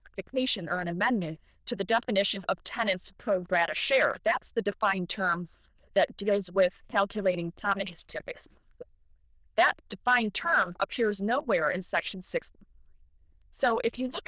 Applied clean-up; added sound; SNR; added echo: neural diffusion model UNIVERSE++.